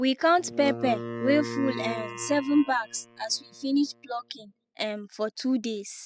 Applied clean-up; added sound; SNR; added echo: classical method spectral subtraction.